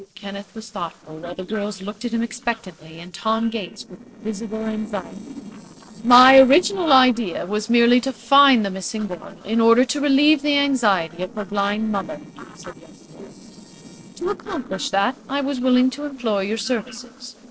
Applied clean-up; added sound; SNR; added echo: neural separator model SepFormer DNS4.